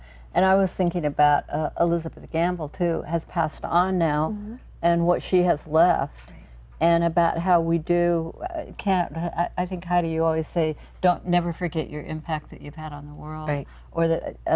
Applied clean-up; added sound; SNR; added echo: none; none; none; none.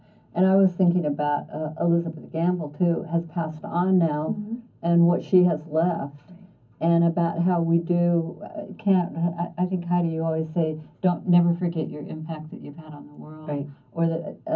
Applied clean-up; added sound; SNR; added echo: none; none; none; reverberation time 0.4 s.